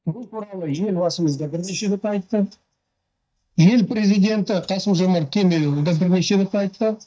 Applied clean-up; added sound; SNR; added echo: neural mask model DeepFilterNet 3.